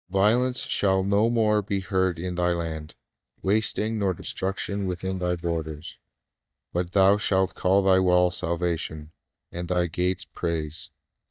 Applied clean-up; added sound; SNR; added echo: neural mask model DeepFilterNet 3.